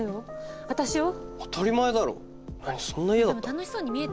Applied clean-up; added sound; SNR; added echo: none; none; none; none.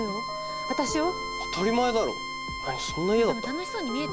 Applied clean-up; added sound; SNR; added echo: none; Bowed string instrument; 6 dB; none.